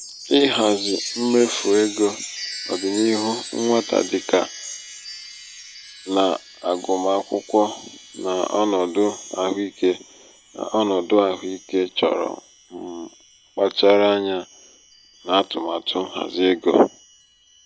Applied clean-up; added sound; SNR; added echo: none; Chime; 15 dB; none.